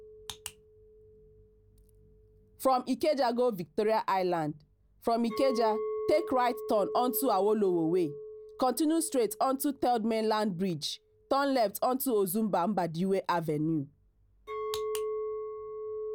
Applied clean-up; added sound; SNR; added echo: none; Chink, clink; 11 dB; none.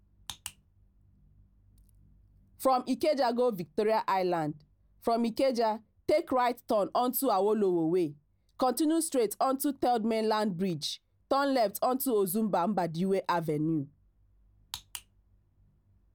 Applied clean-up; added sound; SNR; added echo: none; none; none; none.